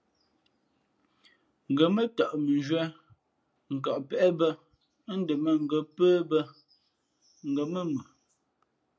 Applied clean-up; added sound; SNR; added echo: none; none; none; none.